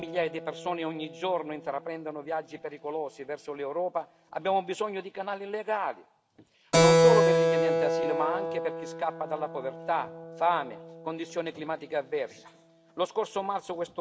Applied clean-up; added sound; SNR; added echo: none; Keyboard (musical); -2 dB; none.